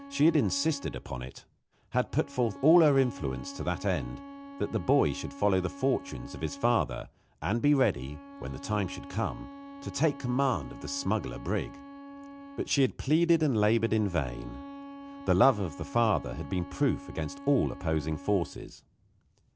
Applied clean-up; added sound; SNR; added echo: none; Bowed string instrument; 16 dB; none.